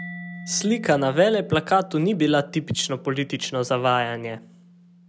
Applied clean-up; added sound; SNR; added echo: none; Mallet percussion; 17 dB; none.